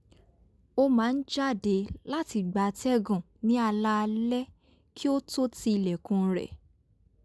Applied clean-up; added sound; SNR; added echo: none; none; none; none.